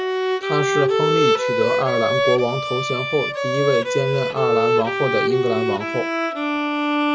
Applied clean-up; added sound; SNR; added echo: none; Bowed string instrument; -3 dB; none.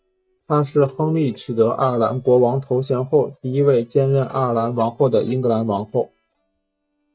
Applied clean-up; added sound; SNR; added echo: neural mask model DeepFilterNet 3.